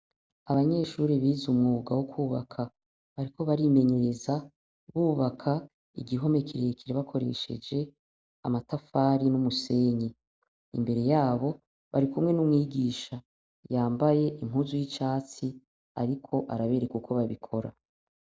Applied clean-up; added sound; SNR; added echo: none; none; none; none.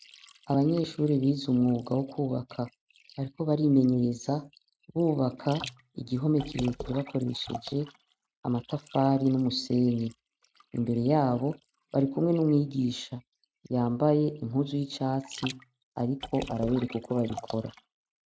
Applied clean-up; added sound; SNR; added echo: neural mask model RNNoise.